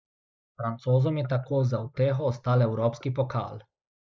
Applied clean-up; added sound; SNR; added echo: neural mask model Resemble Enhance denoiser.